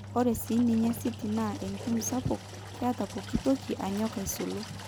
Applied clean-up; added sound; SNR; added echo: none; Engine; 10 dB; none.